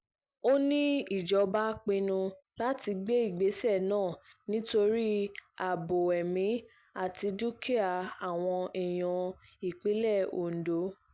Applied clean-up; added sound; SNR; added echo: none; none; none; none.